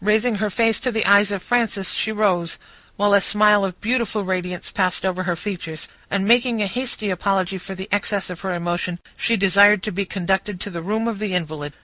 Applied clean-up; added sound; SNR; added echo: none; none; none; none.